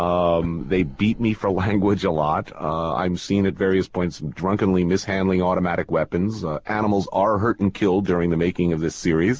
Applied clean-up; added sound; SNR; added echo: none; none; none; none.